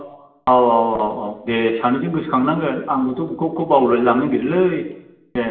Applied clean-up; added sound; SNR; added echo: none; none; none; reverberation time 0.8 s.